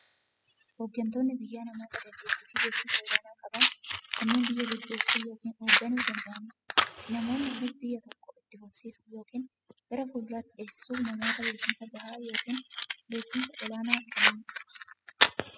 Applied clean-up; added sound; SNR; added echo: classical method spectral subtraction.